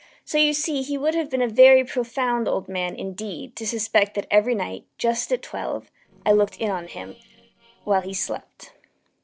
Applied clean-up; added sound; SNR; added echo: neural separator model SepFormer DNS4.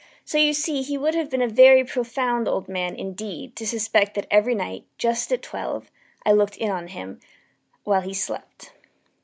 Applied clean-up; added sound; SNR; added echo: none; none; none; none.